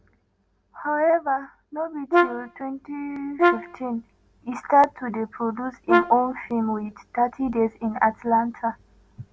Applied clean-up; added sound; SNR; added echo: none; Brass instrument; -1 dB; none.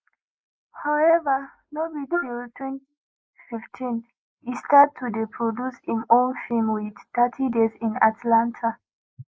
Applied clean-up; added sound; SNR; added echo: neural mask model Resemble Enhance denoiser.